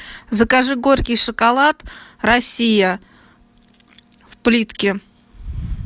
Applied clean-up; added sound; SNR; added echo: none; none; none; none.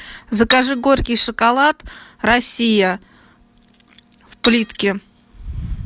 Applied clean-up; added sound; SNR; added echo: none; Cutlery, silverware / Dishes, pots, and pans; 7 dB; none.